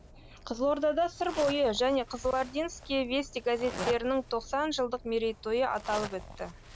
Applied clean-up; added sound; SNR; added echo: none; Zipper (clothing); 13 dB; none.